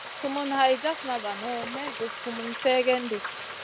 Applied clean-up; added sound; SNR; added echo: none; Frying (food); 9 dB; none.